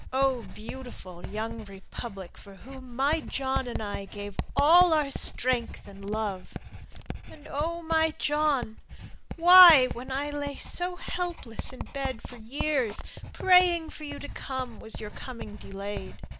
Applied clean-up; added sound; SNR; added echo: none; Writing; 9 dB; none.